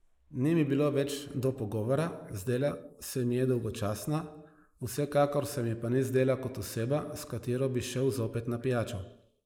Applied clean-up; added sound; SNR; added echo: neural mask model Resemble Enhance denoiser.